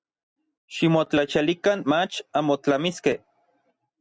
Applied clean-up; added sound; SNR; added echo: none; none; none; none.